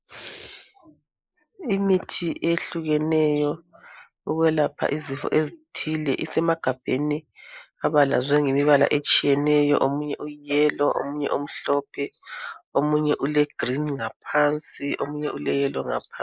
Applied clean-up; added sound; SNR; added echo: neural mask model Resemble Enhance denoiser.